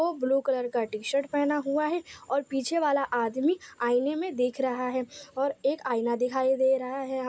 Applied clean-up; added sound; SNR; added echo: none; none; none; none.